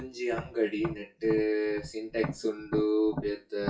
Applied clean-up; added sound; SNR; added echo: classical method WPE with log-MMSE.